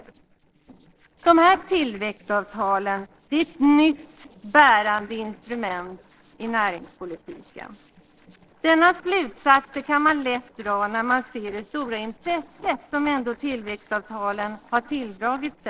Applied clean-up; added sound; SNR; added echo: neural separator model SepFormer DNS4.